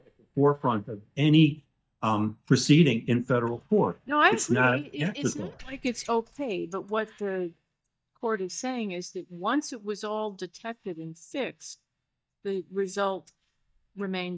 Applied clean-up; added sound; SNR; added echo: neural mask model DeepFilterNet 3.